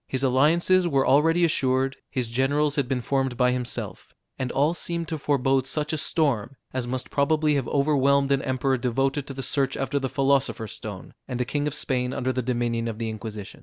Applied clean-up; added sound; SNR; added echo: none; none; none; none.